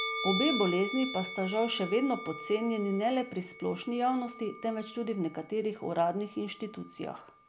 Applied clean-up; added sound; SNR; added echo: none; Musical instrument; 9 dB; none.